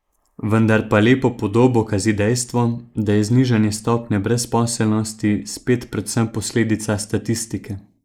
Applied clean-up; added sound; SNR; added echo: neural mask model Resemble Enhance denoiser.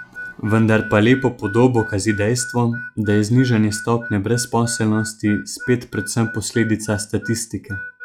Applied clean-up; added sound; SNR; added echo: classical method log-MMSE.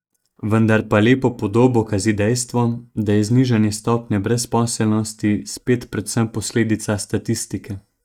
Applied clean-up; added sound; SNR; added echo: neural mask model DeepFilterNet 3.